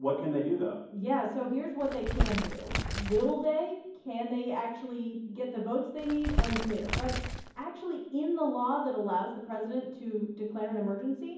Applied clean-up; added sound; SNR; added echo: none; Crumpling, crinkling; 0 dB; reverberation time 1.2 s.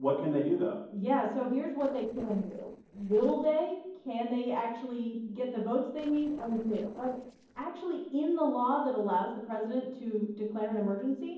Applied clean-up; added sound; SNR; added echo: neural separator model SepFormer DNS4.